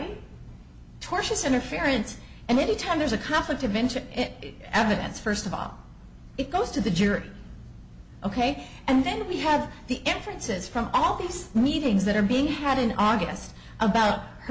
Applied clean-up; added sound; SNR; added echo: none; none; none; none.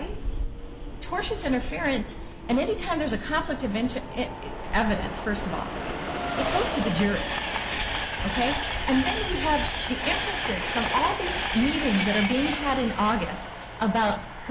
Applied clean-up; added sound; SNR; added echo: none; Train; 3 dB; none.